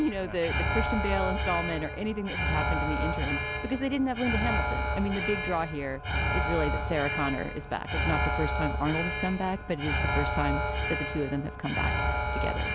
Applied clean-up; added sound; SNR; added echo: none; Alarm; -2 dB; none.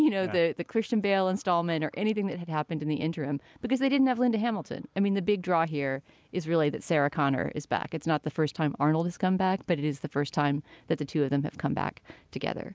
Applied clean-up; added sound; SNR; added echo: none; none; none; none.